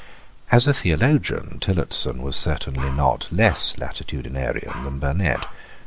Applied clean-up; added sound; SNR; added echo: none; Bark; 18 dB; none.